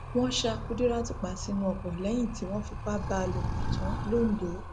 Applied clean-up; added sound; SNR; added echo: none; Animal; 4 dB; none.